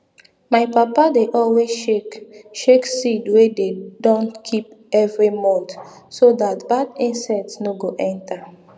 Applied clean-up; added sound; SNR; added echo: none; none; none; none.